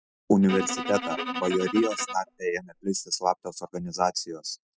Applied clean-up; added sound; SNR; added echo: classical method spectral subtraction.